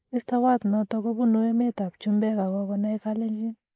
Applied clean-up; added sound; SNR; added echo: neural mask model Resemble Enhance denoiser.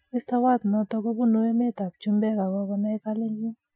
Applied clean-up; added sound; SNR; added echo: classical method Wiener filter.